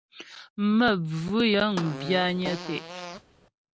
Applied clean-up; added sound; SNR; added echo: none; Fart; 11 dB; none.